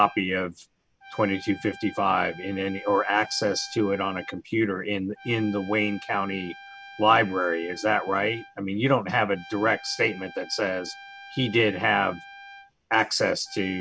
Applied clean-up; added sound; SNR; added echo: none; Trumpet; 19 dB; none.